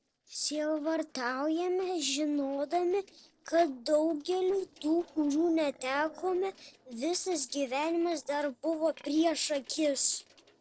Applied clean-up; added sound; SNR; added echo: neural separator model SepFormer DNS4.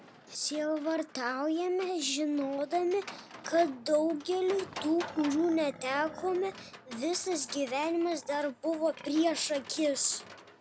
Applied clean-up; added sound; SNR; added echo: none; Livestock, farm animals, working animals; 16 dB; none.